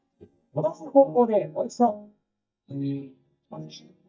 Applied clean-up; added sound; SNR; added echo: neural mask model DeepFilterNet 3.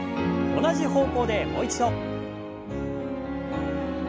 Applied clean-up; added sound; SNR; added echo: none; none; none; none.